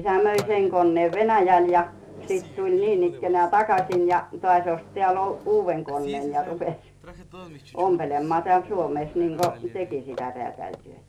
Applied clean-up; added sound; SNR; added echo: none; Telephone + Microwave oven; 18 dB; none.